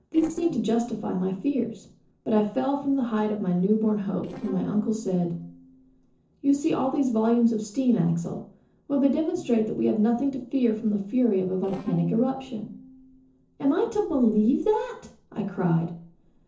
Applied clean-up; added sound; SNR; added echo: neural separator model SepFormer DNS4.